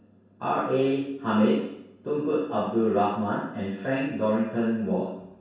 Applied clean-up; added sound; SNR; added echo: none; none; none; reverberation time 0.7 s.